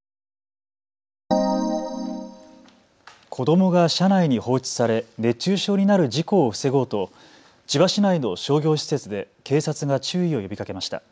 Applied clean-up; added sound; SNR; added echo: none; none; none; none.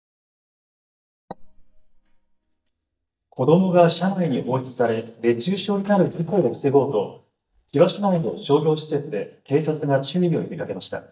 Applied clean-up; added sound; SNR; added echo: neural mask model DeepFilterNet 3.